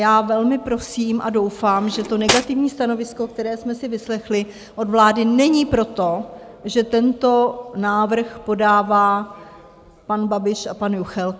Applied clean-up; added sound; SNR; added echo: none; Cutlery, silverware; 5 dB; none.